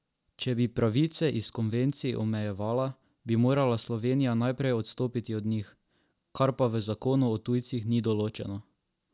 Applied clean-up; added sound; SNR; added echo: none; none; none; none.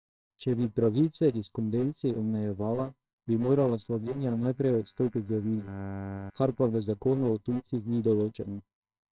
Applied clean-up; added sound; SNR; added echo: neural separator model SepFormer WHAMR!.